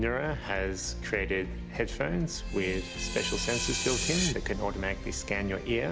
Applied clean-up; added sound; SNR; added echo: none; Screech; 5 dB; none.